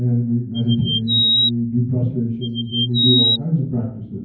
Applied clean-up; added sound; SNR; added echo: none; Bird vocalization, bird call, bird song; -1 dB; reverberation time 0.9 s.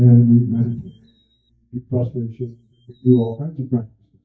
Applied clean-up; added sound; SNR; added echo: neural mask model DeepFilterNet 3.